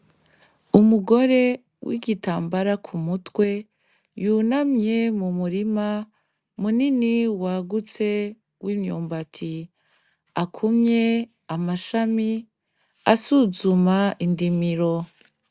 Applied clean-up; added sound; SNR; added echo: none; none; none; none.